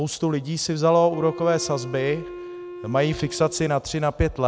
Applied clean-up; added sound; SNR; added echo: none; Wind instrument, woodwind instrument; 14 dB; none.